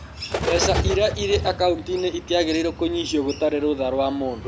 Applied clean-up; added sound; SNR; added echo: none; Bird; 6 dB; none.